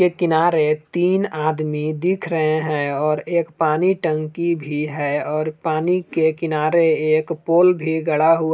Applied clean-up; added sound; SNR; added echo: none; none; none; none.